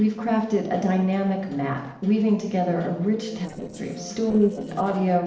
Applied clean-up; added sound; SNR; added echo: neural separator model SepFormer DNS4.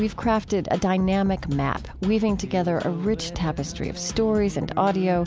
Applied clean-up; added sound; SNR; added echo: none; none; none; none.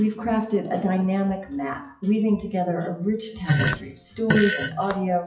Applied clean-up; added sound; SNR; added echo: classical method WPE with log-MMSE.